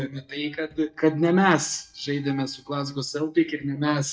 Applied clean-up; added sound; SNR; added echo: neural mask model DeepFilterNet 3.